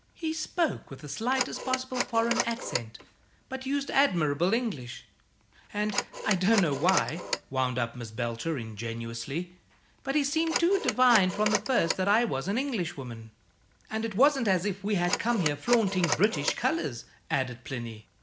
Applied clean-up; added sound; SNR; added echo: none; Telephone; 9 dB; none.